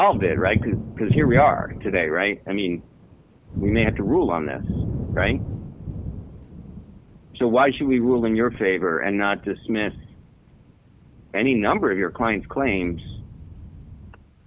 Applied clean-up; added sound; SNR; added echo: none; Thunder; 7 dB; none.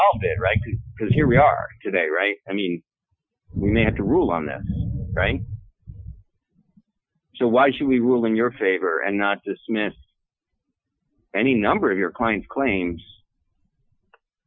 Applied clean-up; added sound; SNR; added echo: classical method Wiener filter.